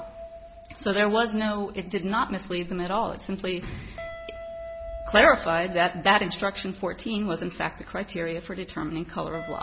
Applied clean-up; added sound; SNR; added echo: none; Guitar; 17 dB; none.